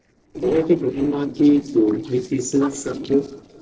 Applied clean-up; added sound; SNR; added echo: neural separator model SepFormer DNS4.